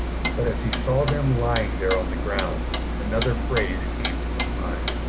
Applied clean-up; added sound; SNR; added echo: none; Clock; -2 dB; none.